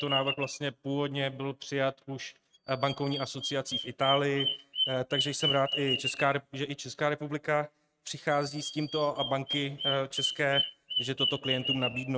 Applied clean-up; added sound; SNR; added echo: neural mask model RNNoise.